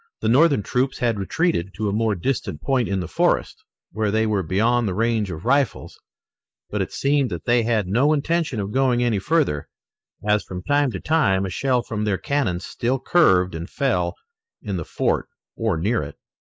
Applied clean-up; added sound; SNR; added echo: neural mask model Resemble Enhance denoiser.